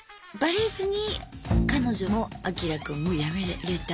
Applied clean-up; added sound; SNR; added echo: none; Bowed string instrument; 2 dB; none.